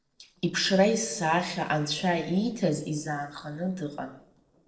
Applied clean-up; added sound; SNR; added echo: neural separator model SepFormer DNS4.